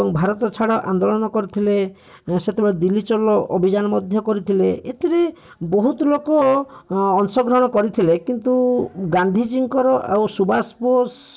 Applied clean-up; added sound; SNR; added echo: none; none; none; none.